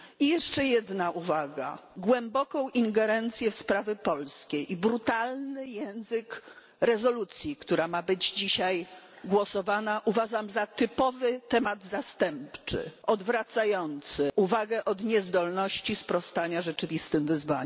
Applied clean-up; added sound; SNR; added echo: none; none; none; none.